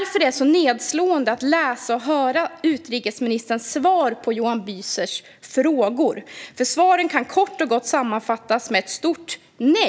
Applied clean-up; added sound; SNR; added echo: none; none; none; none.